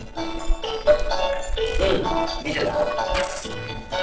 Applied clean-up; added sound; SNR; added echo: neural separator model SepFormer DNS4.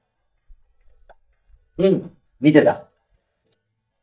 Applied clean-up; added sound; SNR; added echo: neural mask model DeepFilterNet 3.